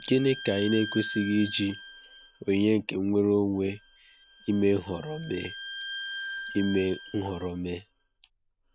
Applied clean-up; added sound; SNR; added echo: none; Bowed string instrument; 13 dB; none.